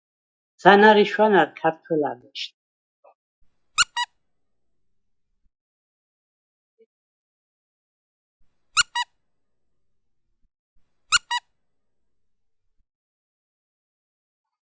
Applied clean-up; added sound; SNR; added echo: classical method log-MMSE.